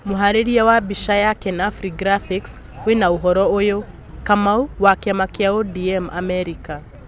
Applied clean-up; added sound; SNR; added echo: none; none; none; none.